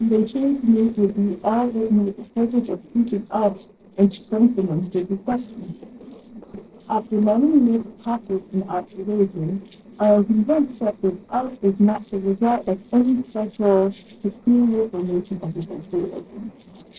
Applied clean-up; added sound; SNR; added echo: neural separator model SepFormer DNS4.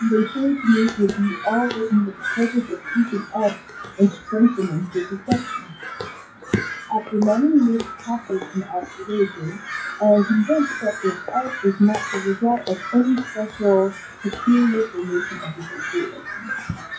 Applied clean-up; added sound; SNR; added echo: classical method WPE with log-MMSE.